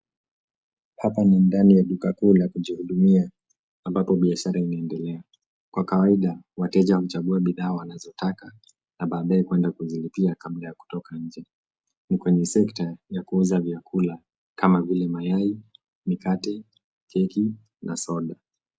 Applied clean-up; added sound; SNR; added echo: none; none; none; none.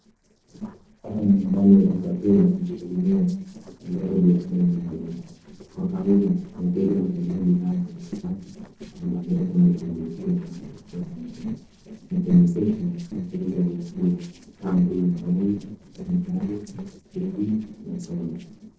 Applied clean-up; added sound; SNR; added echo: neural separator model SepFormer DNS4.